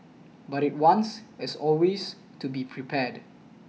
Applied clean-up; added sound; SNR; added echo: none; none; none; none.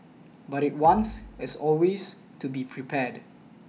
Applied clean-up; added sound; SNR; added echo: none; Bass drum; 17 dB; none.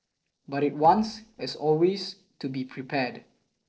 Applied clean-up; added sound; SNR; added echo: neural separator model SepFormer DNS4.